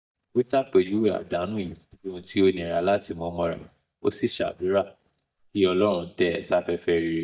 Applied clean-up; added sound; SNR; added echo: neural mask model DeepFilterNet 3.